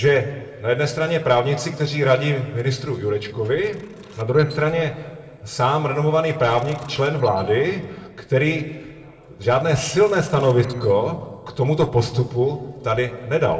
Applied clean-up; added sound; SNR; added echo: neural separator model SepFormer DNS4.